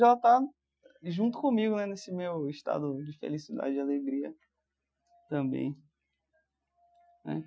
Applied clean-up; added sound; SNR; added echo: classical method Wiener filter.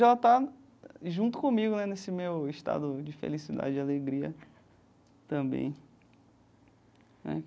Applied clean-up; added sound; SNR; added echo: none; none; none; none.